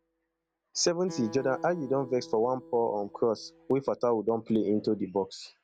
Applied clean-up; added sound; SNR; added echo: none; Acoustic guitar; 19 dB; none.